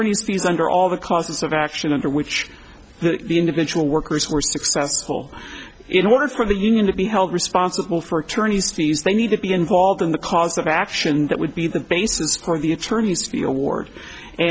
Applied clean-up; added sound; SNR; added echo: none; none; none; none.